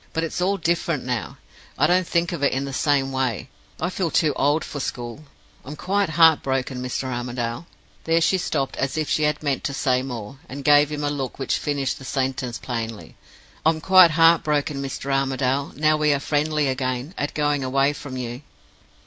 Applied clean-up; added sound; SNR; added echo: none; none; none; none.